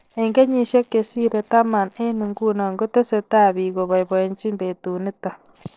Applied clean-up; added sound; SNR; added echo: neural separator model SepFormer DNS4.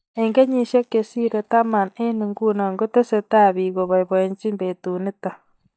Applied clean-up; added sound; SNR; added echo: neural mask model DeepFilterNet 3.